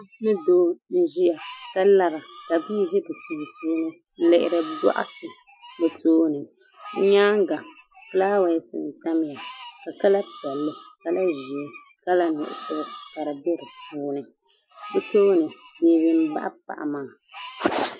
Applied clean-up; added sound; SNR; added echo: classical method Wiener filter.